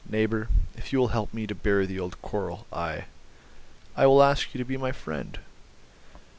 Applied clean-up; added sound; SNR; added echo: none; none; none; none.